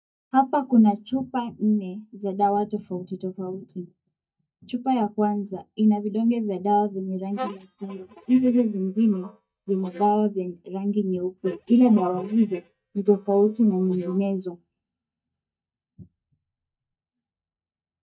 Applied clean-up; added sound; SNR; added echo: neural mask model DeepFilterNet 3.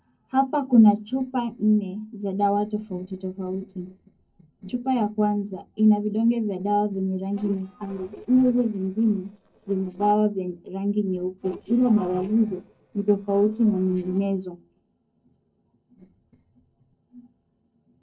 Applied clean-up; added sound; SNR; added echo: neural separator model SepFormer DNS4.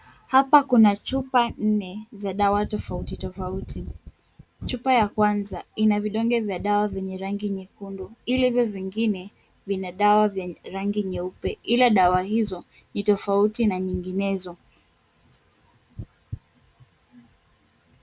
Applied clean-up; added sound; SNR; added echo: none; none; none; none.